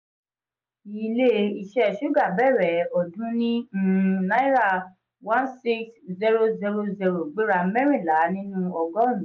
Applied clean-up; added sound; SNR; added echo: none; none; none; none.